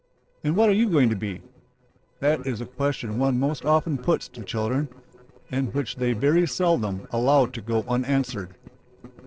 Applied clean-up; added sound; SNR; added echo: neural separator model SepFormer DNS4.